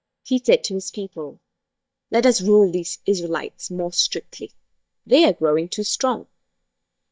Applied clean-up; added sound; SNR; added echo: neural mask model DeepFilterNet 3.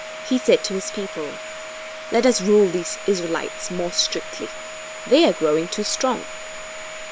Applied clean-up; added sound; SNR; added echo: none; Domestic sounds, home sounds; 11 dB; none.